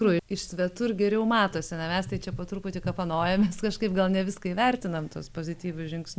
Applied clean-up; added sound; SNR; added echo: none; none; none; none.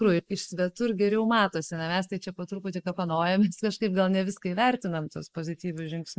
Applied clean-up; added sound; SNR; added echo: neural mask model Resemble Enhance denoiser.